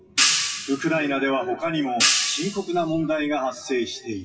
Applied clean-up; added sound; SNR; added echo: classical method WPE with log-MMSE.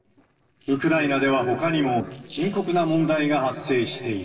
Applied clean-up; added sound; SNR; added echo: neural separator model SepFormer DNS4.